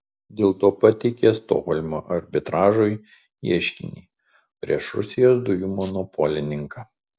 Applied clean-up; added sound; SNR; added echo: none; none; none; none.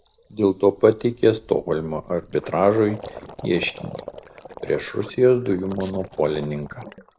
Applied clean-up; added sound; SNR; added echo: none; Gurgling; 18 dB; none.